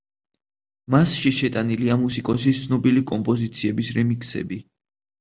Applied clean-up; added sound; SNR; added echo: none; none; none; none.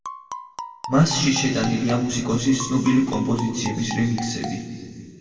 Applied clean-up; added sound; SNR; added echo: none; Marimba, xylophone; 14 dB; reverberation time 2.4 s.